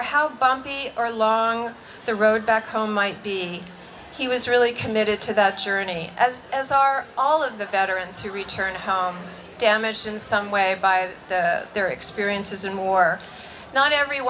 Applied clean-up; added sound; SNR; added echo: none; none; none; none.